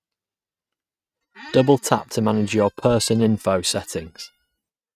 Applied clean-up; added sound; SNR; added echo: neural mask model RNNoise.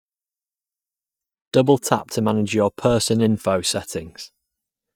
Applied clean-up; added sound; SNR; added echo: neural mask model DeepFilterNet 3.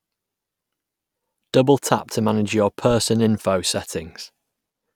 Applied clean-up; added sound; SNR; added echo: none; none; none; none.